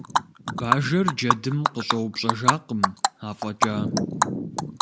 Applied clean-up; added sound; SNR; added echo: none; Animal; -2 dB; none.